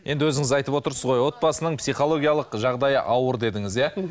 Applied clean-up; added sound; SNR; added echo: none; none; none; none.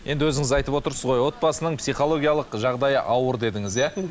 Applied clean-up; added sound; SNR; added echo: none; Rain; 16 dB; none.